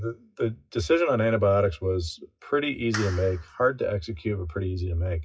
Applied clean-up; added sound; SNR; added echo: classical method WPE with log-MMSE.